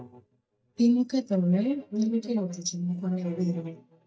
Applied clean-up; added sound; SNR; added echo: neural mask model DeepFilterNet 3.